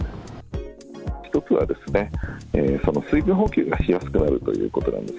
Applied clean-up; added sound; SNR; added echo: none; Tap; 10 dB; none.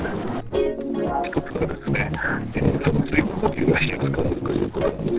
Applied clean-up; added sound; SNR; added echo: neural separator model SepFormer DNS4.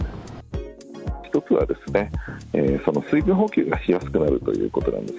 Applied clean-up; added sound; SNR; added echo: none; none; none; none.